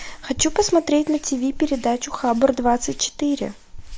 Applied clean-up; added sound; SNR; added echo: none; Hands; 14 dB; none.